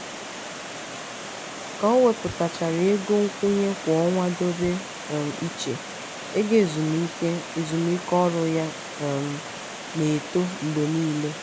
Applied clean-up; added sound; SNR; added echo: none; Water; 10 dB; none.